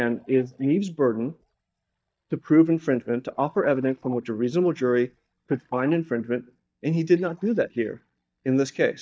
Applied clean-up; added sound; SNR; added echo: neural mask model DeepFilterNet 3.